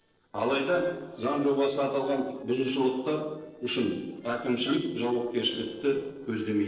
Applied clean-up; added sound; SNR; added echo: neural separator model SepFormer DNS4.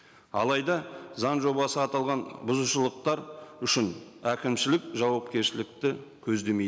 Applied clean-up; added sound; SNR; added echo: none; none; none; none.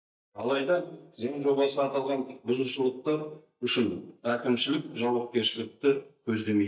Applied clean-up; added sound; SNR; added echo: neural mask model DeepFilterNet 3.